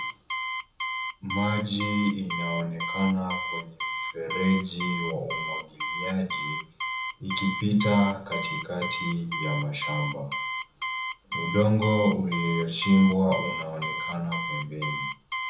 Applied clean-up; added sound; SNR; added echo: none; Alarm; 3 dB; reverberation time 0.9 s.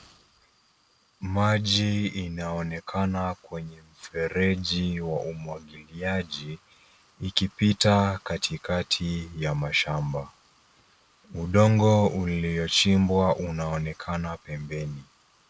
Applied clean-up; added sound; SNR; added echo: none; none; none; none.